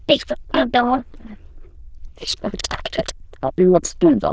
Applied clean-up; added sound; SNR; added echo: neural diffusion model UNIVERSE++.